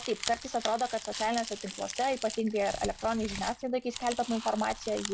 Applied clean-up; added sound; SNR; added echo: none; Crumpling, crinkling; 10 dB; none.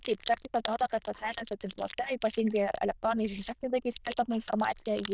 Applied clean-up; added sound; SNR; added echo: neural diffusion model UNIVERSE++.